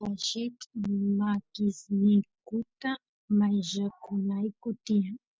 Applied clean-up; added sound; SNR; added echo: none; none; none; none.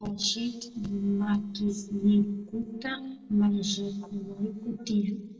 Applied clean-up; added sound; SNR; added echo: neural separator model SepFormer DNS4.